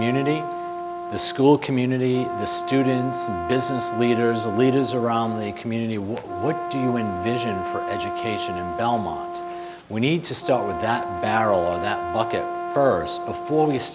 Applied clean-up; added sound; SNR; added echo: none; Brass instrument; 6 dB; none.